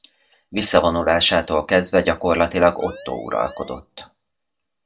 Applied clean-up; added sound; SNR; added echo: none; Siren; 17 dB; reverberation time 0.2 s.